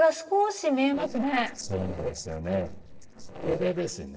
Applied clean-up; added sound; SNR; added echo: neural separator model SepFormer DNS4.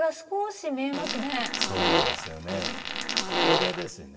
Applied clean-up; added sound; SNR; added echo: none; Fart; -5 dB; reverberation time 1.6 s.